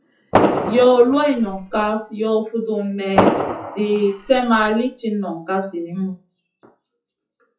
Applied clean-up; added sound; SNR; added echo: classical method WPE with log-MMSE.